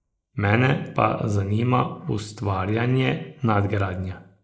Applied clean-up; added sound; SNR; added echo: neural mask model Resemble Enhance denoiser.